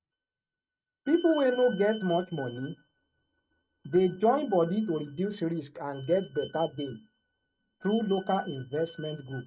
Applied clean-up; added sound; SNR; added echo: neural mask model RNNoise.